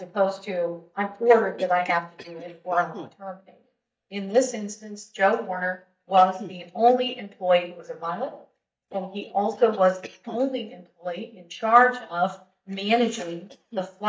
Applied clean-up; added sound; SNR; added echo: neural mask model DeepFilterNet 3.